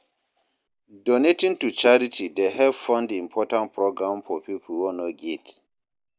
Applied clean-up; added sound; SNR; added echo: none; none; none; none.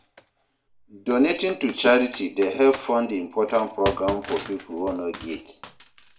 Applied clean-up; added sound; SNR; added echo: none; Computer keyboard; 14 dB; reverberation time 0.4 s.